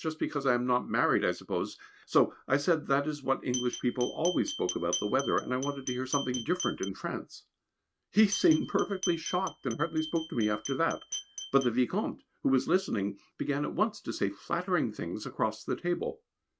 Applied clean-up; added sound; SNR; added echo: neural mask model RNNoise.